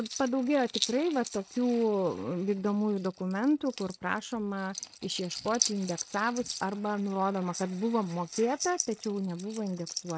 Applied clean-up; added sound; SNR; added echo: neural mask model RNNoise.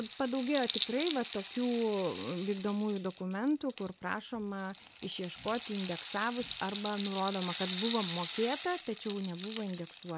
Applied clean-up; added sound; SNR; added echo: none; Rattle (instrument); -4 dB; none.